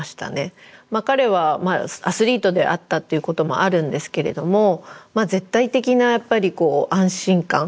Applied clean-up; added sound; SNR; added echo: none; none; none; none.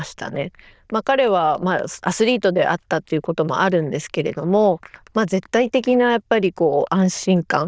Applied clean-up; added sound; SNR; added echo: neural diffusion model UNIVERSE++.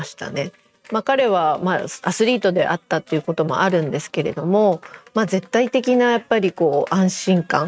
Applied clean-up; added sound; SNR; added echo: neural mask model RNNoise.